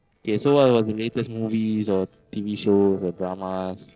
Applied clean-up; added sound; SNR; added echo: neural separator model SepFormer DNS4.